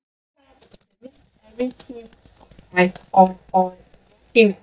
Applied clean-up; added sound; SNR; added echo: neural mask model DeepFilterNet 3.